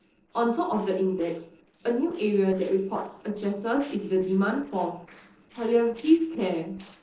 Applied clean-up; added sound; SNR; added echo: neural separator model SepFormer DNS4.